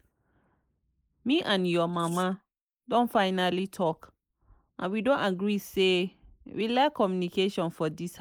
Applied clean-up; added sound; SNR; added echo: neural mask model Resemble Enhance denoiser.